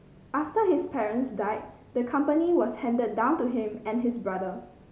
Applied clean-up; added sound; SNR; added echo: none; none; none; none.